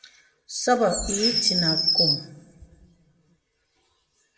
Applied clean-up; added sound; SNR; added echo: none; Bird vocalization, bird call, bird song; -3 dB; reverberation time 1.2 s.